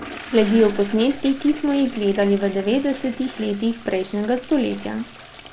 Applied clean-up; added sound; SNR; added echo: none; Toilet flush; 16 dB; none.